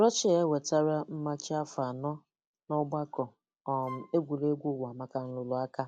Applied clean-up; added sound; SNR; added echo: none; Wind instrument, woodwind instrument; 15 dB; none.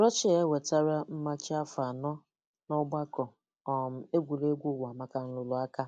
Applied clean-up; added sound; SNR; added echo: none; none; none; none.